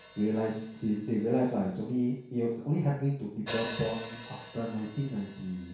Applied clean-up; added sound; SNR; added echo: none; Hi-hat; 11 dB; reverberation time 0.6 s.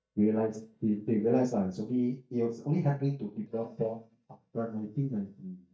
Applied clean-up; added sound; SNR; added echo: neural mask model DeepFilterNet 3.